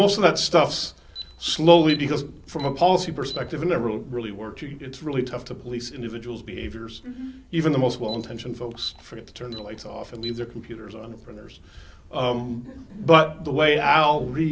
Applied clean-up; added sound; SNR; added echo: none; Alarm; 19 dB; none.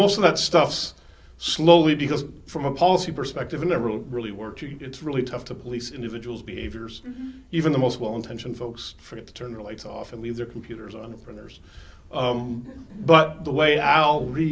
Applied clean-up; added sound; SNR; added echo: none; none; none; none.